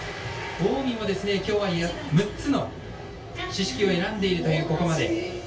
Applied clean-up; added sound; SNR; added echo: none; none; none; reverberation time 0.2 s.